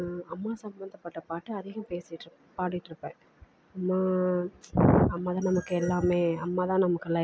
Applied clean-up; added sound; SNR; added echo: none; none; none; none.